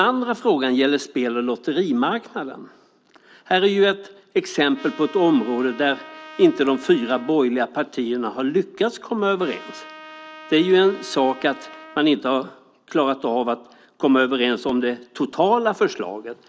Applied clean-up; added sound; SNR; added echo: none; Trumpet; 19 dB; none.